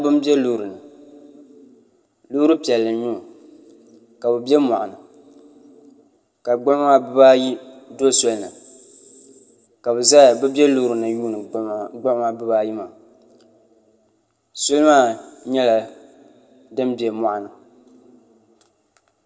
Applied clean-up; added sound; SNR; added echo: none; none; none; reverberation time 2.6 s.